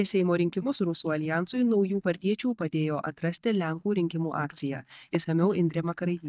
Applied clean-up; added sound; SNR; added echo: neural mask model DeepFilterNet 3.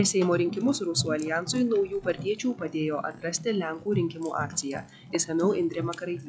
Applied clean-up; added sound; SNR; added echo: classical method log-MMSE.